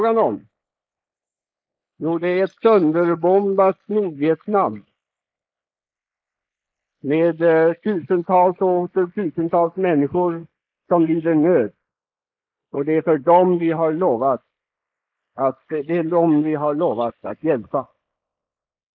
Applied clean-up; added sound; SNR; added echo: neural mask model Resemble Enhance denoiser.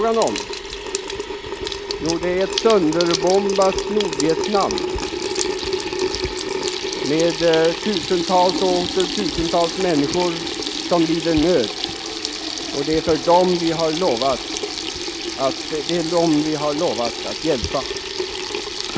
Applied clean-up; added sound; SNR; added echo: none; Sink (filling or washing) / Water tap, faucet; 4 dB; none.